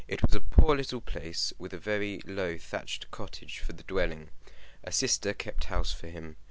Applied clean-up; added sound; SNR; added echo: none; none; none; none.